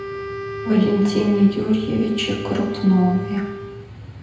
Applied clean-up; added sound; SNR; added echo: none; Wind instrument, woodwind instrument; 11 dB; reverberation time 0.9 s.